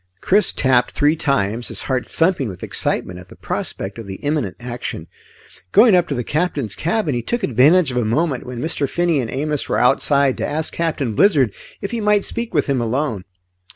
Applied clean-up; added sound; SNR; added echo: none; none; none; none.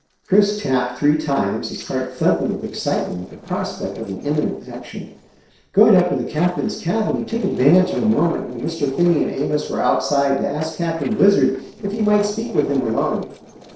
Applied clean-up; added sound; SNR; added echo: neural separator model SepFormer DNS4.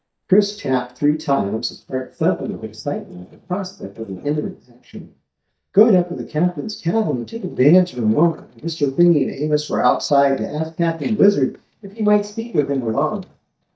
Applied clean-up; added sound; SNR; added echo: neural mask model DeepFilterNet 3.